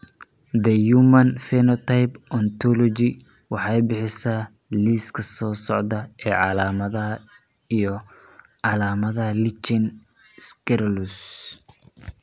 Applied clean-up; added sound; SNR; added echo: none; none; none; none.